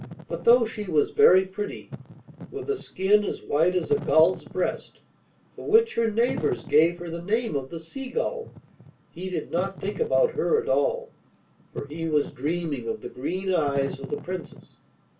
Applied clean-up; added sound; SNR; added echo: none; Wind / Fire; 16 dB; reverberation time 0.2 s.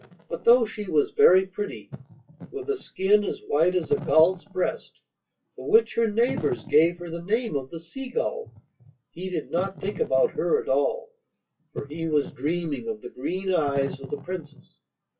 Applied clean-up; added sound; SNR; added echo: classical method WPE with log-MMSE.